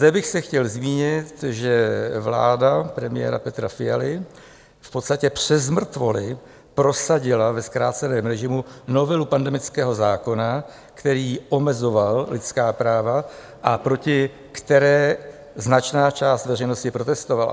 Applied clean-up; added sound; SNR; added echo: none; none; none; none.